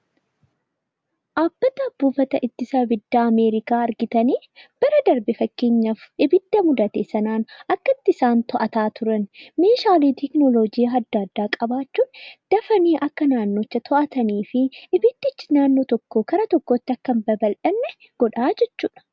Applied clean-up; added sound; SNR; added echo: none; none; none; none.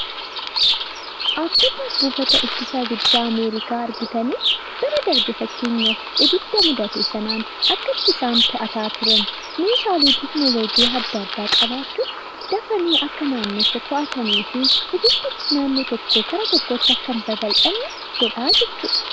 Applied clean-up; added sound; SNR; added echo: none; Bird vocalization, bird call, bird song; -2 dB; none.